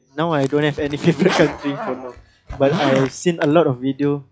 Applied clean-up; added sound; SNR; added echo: classical method log-MMSE.